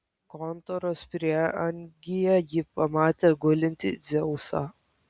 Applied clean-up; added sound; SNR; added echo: none; none; none; none.